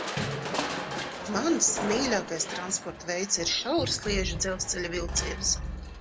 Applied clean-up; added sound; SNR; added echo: none; Crushing; 4 dB; none.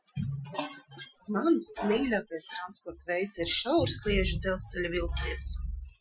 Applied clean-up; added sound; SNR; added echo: classical method Wiener filter.